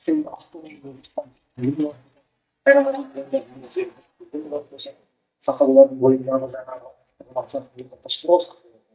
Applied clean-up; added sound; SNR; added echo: neural mask model DeepFilterNet 3.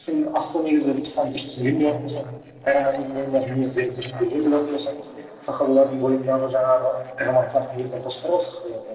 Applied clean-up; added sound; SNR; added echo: neural separator model SepFormer DNS4.